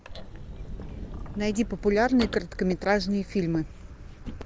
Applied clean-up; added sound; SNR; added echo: none; Sliding door / Slam / Wood; 12 dB; none.